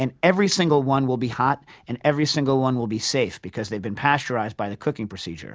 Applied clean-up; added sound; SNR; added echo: none; none; none; none.